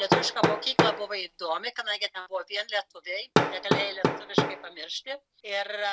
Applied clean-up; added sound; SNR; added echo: none; Hammer; -3 dB; none.